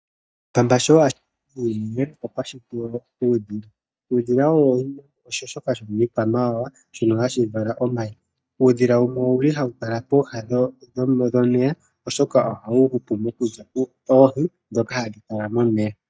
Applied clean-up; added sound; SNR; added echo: neural mask model DeepFilterNet 3.